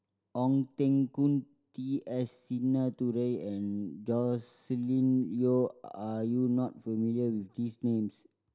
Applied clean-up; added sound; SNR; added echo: none; none; none; none.